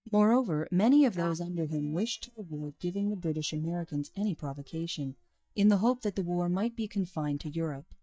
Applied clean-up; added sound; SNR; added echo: neural mask model DeepFilterNet 3.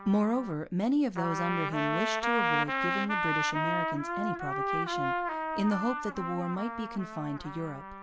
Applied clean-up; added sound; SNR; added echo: none; Trumpet; 0 dB; none.